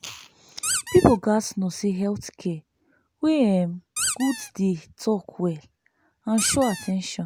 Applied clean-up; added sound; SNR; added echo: none; Squeak; 5 dB; none.